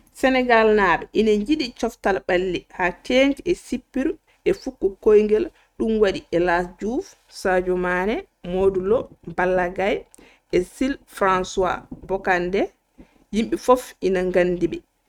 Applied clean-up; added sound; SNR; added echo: neural mask model RNNoise.